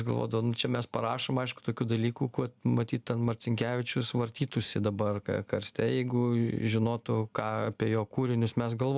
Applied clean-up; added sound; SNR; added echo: none; none; none; none.